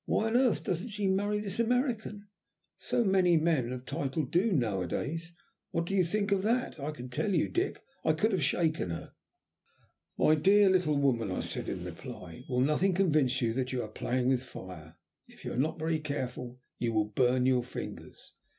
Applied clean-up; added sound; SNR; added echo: none; none; none; none.